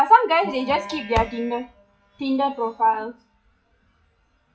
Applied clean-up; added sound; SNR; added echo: classical method WPE with log-MMSE.